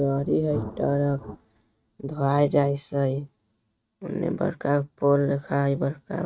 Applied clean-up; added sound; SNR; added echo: neural mask model RNNoise.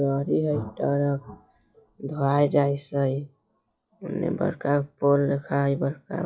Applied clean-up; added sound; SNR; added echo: classical method log-MMSE.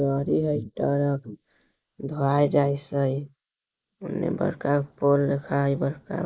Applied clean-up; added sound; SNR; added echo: neural mask model Resemble Enhance denoiser.